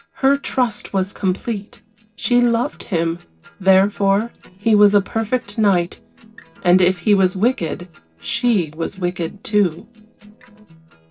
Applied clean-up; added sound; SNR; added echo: neural separator model SepFormer DNS4.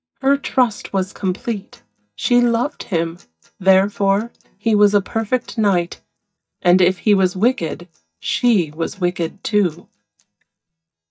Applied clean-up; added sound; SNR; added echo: neural mask model DeepFilterNet 3.